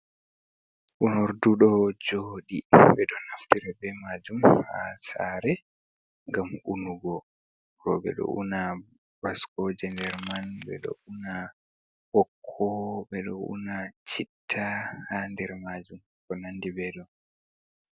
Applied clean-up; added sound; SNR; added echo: none; Ratchet, pawl / Tools; 15 dB; none.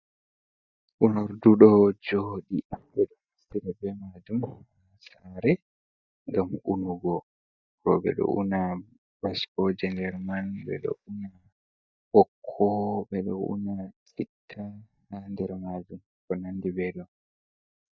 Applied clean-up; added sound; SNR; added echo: neural mask model DeepFilterNet 3.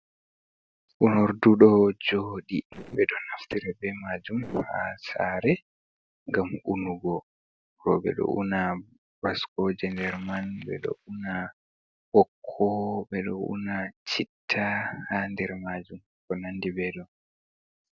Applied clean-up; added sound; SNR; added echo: neural separator model SepFormer DNS4.